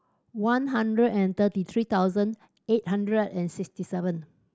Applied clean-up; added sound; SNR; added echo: none; none; none; none.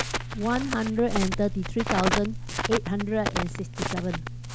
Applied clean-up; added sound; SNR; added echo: none; Crackle; 2 dB; none.